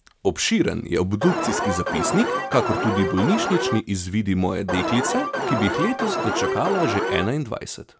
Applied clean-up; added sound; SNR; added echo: none; Alarm; 1 dB; none.